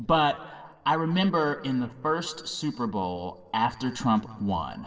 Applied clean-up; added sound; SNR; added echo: neural separator model SepFormer DNS4.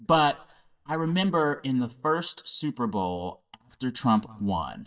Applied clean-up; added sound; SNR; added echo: neural mask model DeepFilterNet 3.